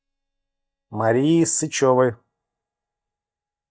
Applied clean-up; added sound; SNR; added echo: neural mask model DeepFilterNet 3.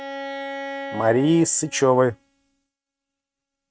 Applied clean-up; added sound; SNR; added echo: neural mask model RNNoise.